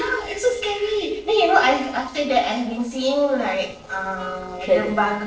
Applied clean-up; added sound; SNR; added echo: neural separator model SepFormer DNS4.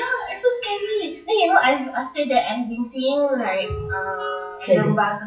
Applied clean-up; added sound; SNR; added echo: classical method WPE with log-MMSE.